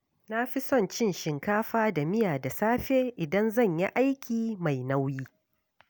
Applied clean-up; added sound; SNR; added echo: none; none; none; none.